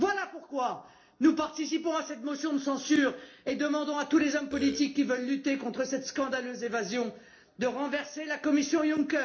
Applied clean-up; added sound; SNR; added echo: neural separator model SepFormer DNS4.